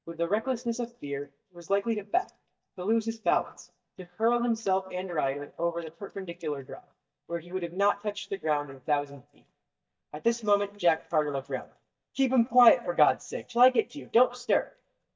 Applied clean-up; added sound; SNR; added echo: neural mask model DeepFilterNet 3.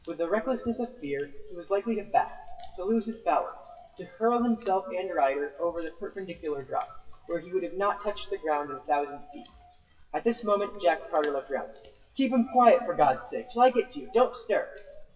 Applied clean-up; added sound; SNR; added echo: classical method WPE with log-MMSE.